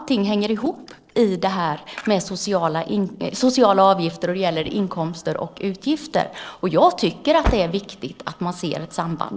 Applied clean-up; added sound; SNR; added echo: neural separator model SepFormer DNS4.